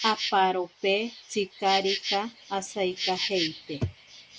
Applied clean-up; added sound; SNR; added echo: neural mask model Resemble Enhance denoiser.